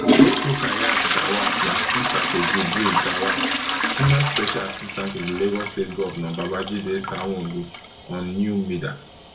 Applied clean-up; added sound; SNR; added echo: none; Trickle, dribble / Toilet flush / Hiss; -2 dB; reverberation time 0.3 s.